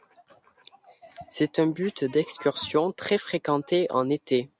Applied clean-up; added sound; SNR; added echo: none; none; none; none.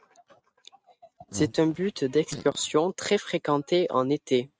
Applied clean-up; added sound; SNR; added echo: neural mask model RNNoise.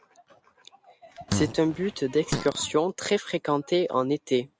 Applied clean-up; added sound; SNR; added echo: none; Fart; 6 dB; none.